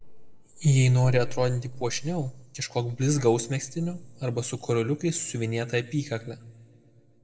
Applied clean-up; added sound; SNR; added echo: neural separator model SepFormer DNS4.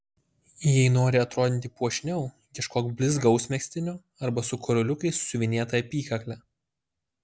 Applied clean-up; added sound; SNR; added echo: none; none; none; none.